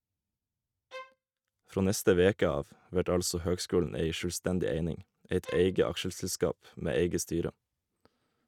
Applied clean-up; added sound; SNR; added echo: neural mask model RNNoise.